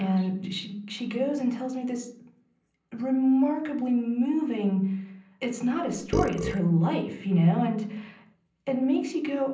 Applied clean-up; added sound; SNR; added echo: none; Burping, eructation; 6 dB; reverberation time 0.6 s.